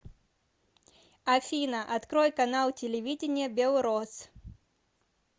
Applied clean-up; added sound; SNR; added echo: none; none; none; none.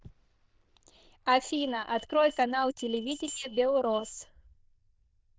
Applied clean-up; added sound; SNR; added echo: neural diffusion model UNIVERSE++.